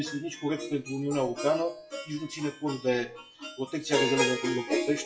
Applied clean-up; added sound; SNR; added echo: classical method WPE with log-MMSE.